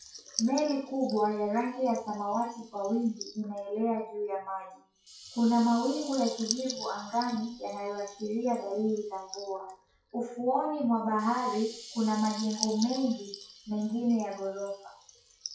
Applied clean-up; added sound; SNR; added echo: classical method WPE with log-MMSE.